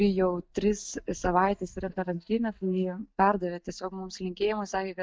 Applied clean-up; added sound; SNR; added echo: neural mask model DeepFilterNet 3.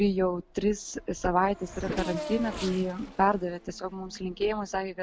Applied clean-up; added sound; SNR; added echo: none; Race car, auto racing / Accelerating, revving, vroom; 13 dB; none.